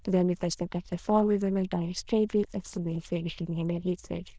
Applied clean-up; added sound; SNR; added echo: neural diffusion model UNIVERSE++.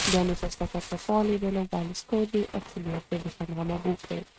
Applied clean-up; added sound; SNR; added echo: neural mask model RNNoise.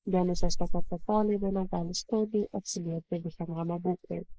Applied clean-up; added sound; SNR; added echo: neural mask model Resemble Enhance denoiser.